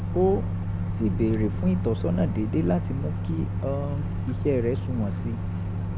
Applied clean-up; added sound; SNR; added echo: none; Microwave oven; 1 dB; none.